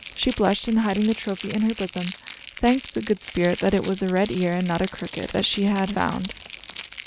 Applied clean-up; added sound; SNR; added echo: none; Crackle; 4 dB; none.